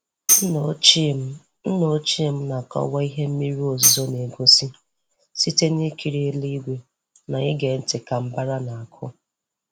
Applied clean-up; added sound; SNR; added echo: none; Tambourine; 1 dB; none.